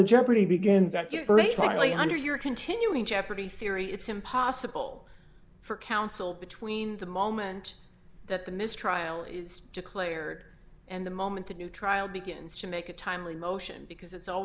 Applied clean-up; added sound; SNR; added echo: none; none; none; none.